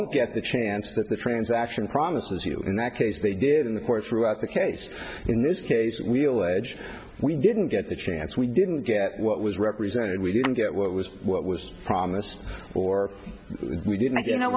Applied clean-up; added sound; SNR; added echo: none; Clapping + Bass drum; 17 dB; none.